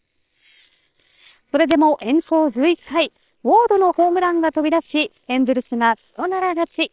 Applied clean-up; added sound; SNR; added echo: neural separator model SepFormer WHAM!.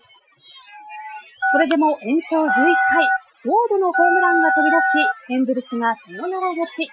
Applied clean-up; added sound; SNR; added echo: classical method Wiener filter.